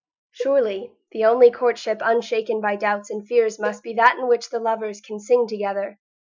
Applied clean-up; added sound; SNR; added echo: classical method Wiener filter.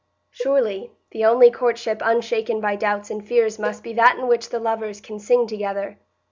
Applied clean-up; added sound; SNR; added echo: none; Cowbell; 16 dB; none.